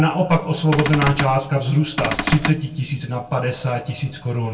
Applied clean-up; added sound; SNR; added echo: none; Cupboard open or close / Door; 3 dB; reverberation time 0.2 s.